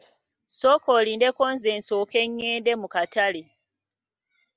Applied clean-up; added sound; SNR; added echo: none; none; none; none.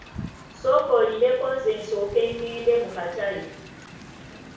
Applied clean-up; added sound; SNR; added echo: none; Wind; 16 dB; reverberation time 0.6 s.